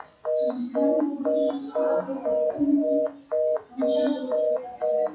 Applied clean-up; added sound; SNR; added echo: classical method WPE with log-MMSE.